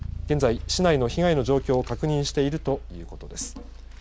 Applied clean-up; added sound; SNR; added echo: none; Bass guitar; 11 dB; none.